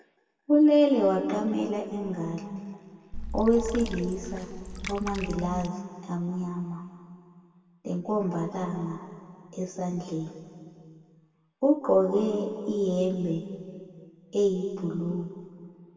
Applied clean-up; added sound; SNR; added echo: none; Water / Liquid; 8 dB; reverberation time 2.3 s.